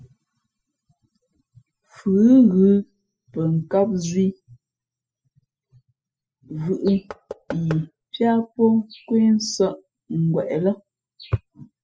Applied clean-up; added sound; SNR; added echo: classical method spectral subtraction.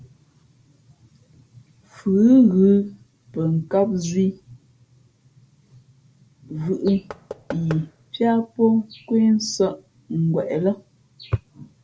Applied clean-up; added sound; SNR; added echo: none; Knock / Wood; 17 dB; none.